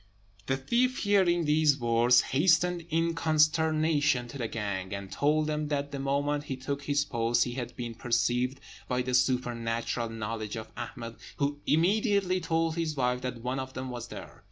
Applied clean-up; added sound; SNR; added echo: none; none; none; none.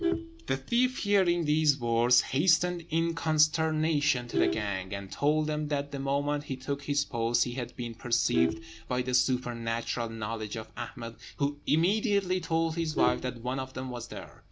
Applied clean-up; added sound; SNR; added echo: none; Vehicle horn, car horn, honking; 10 dB; none.